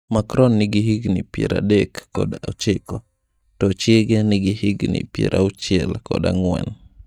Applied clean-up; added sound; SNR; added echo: neural mask model DeepFilterNet 3.